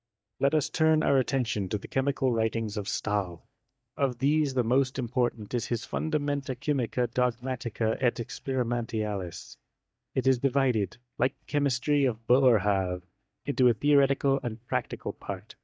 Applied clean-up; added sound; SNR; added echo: neural mask model DeepFilterNet 3.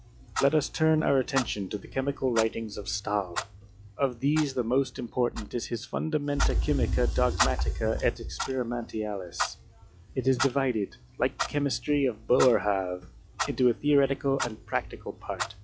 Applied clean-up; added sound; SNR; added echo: classical method log-MMSE.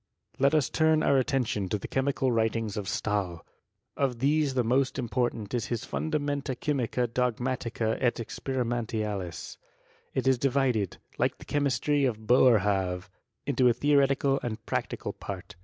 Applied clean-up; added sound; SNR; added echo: none; none; none; none.